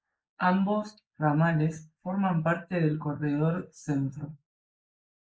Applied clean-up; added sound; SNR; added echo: neural mask model Resemble Enhance denoiser.